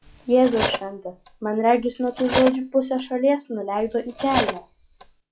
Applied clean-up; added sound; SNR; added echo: classical method log-MMSE.